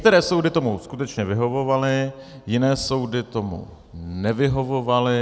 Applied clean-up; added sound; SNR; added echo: none; none; none; none.